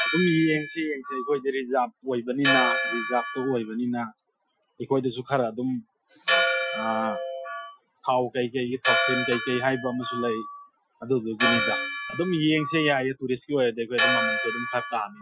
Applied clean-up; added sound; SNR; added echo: classical method Wiener filter.